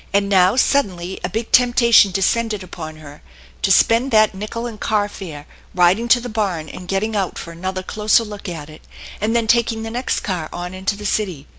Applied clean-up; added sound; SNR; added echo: none; none; none; none.